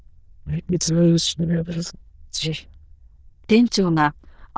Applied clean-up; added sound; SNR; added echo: neural diffusion model UNIVERSE++.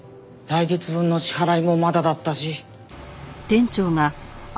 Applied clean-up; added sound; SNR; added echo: none; none; none; none.